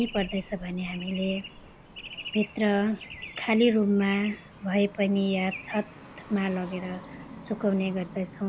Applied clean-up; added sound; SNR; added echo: none; Traffic noise, roadway noise / Bird; 14 dB; none.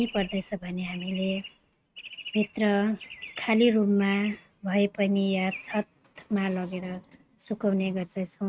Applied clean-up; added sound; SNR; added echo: neural mask model RNNoise.